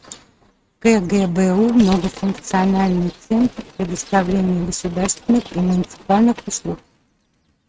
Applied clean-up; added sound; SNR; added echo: neural mask model RNNoise.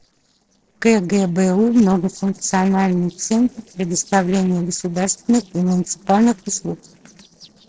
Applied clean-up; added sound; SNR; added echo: neural separator model SepFormer DNS4.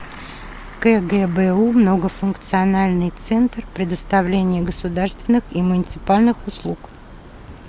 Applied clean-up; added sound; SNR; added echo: none; none; none; none.